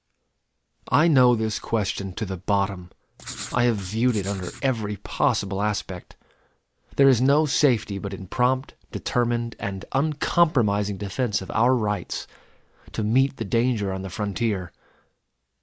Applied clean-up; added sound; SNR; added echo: none; Writing; 14 dB; none.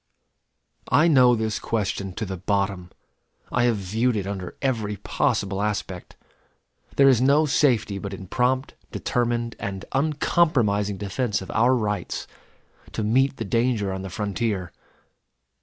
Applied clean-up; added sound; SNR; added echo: none; none; none; none.